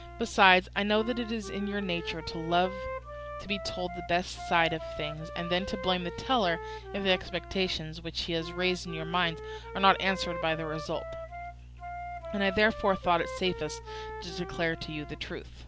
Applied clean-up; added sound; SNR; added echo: none; Wind instrument, woodwind instrument; 11 dB; none.